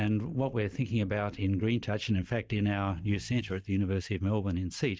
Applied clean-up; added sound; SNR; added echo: neural mask model DeepFilterNet 3.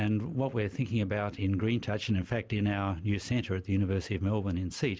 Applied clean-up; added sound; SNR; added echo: none; none; none; none.